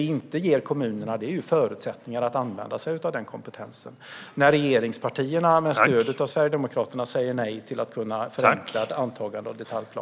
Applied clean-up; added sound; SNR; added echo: none; none; none; none.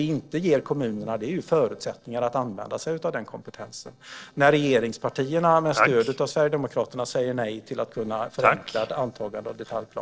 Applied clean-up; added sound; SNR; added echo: neural separator model SepFormer DNS4.